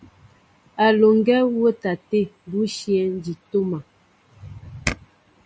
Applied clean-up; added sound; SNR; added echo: none; none; none; none.